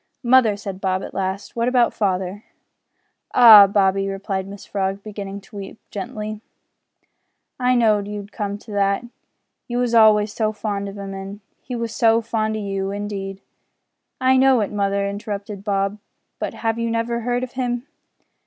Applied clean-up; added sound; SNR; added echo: none; none; none; none.